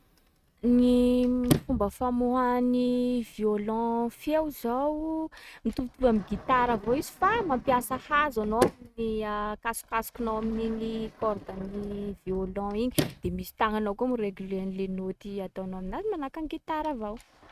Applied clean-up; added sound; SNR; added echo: neural mask model RNNoise.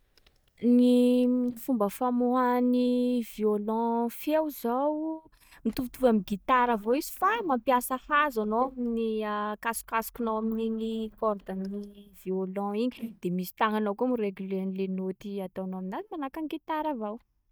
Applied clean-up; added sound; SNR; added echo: neural mask model DeepFilterNet 3.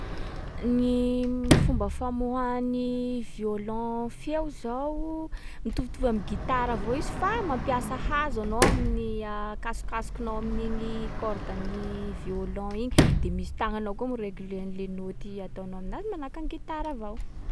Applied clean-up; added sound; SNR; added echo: none; Sliding door; -1 dB; none.